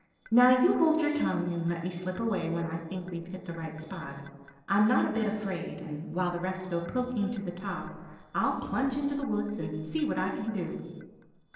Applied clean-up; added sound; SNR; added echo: neural separator model SepFormer DNS4.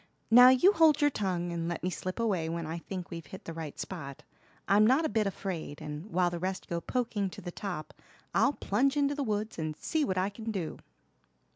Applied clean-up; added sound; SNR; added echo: none; none; none; none.